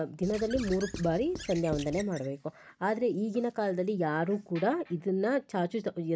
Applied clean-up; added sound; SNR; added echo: none; Squeak / Writing; 13 dB; none.